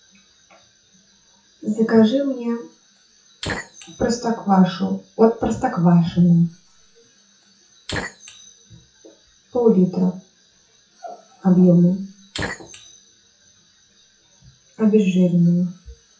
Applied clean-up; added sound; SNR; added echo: classical method WPE with log-MMSE.